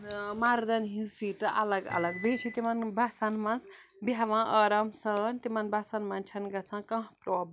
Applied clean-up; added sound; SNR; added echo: none; Microwave oven; 12 dB; none.